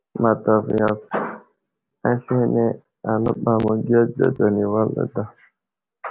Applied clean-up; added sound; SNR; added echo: none; none; none; none.